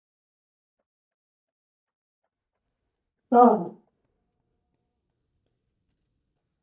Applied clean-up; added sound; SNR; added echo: neural mask model DeepFilterNet 3.